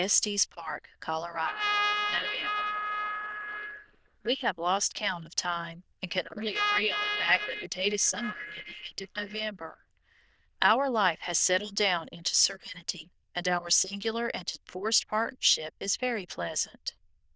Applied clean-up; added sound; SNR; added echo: neural diffusion model UNIVERSE++.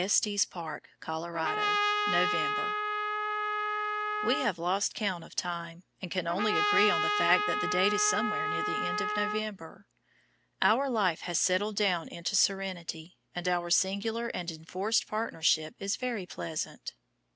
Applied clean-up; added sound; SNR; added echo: none; Trumpet; -1 dB; none.